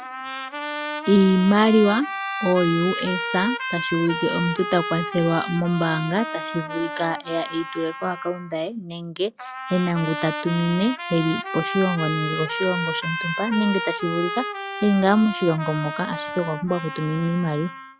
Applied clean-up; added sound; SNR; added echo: classical method log-MMSE.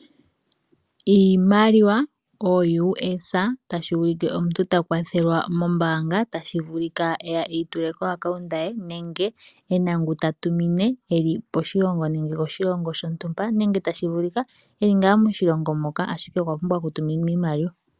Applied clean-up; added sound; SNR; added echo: none; none; none; none.